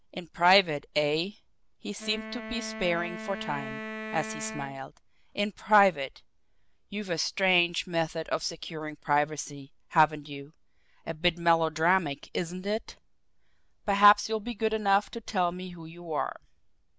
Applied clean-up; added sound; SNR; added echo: none; Wind instrument, woodwind instrument; 10 dB; none.